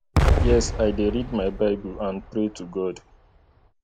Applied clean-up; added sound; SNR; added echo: none; Explosion; 0 dB; none.